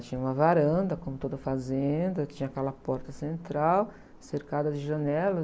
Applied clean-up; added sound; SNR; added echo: none; none; none; none.